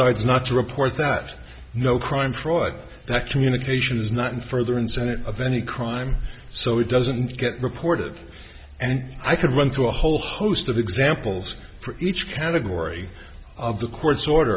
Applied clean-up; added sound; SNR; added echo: none; none; none; none.